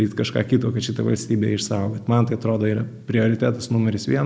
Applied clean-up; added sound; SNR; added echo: none; none; none; none.